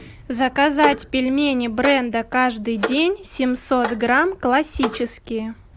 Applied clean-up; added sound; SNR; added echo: none; Clock; 12 dB; none.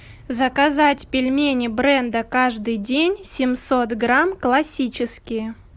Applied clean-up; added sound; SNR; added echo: none; none; none; none.